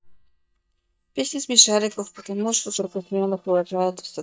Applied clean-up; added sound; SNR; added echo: neural mask model DeepFilterNet 3.